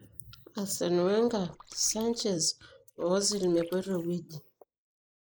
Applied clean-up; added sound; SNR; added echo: neural mask model Resemble Enhance denoiser.